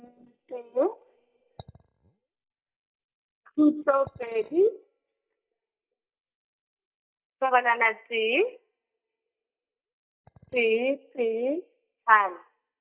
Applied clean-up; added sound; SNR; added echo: neural mask model DeepFilterNet 3.